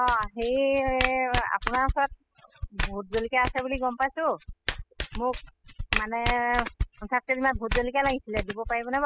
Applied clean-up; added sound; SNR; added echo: classical method spectral subtraction.